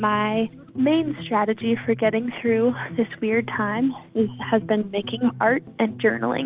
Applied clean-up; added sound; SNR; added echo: none; none; none; none.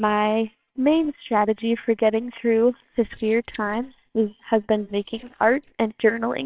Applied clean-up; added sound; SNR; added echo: neural separator model SepFormer WHAMR!.